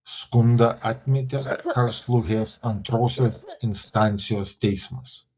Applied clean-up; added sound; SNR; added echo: neural mask model DeepFilterNet 3.